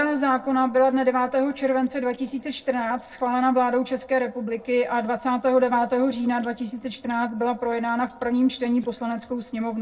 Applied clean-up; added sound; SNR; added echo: neural separator model SepFormer DNS4.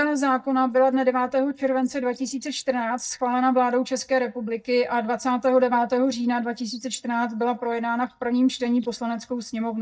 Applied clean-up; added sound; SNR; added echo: neural mask model DeepFilterNet 3.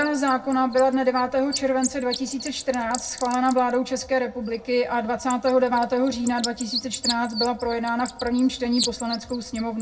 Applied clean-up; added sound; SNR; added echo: none; Bird; 12 dB; reverberation time 0.4 s.